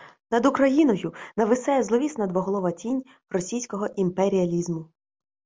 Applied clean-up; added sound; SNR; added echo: none; none; none; none.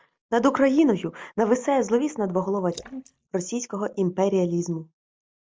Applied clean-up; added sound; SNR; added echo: neural mask model DeepFilterNet 3.